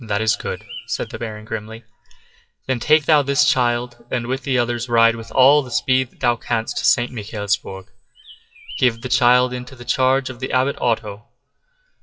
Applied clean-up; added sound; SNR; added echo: classical method WPE with log-MMSE.